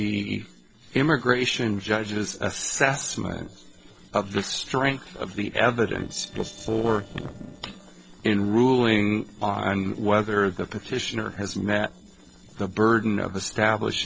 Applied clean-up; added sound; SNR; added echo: neural separator model SepFormer DNS4.